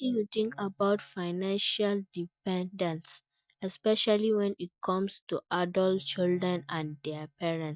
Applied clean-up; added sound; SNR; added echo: neural mask model DeepFilterNet 3.